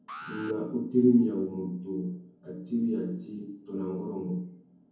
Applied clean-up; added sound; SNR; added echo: none; Alarm; 17 dB; reverberation time 0.9 s.